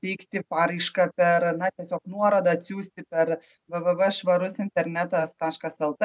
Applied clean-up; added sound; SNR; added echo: none; none; none; none.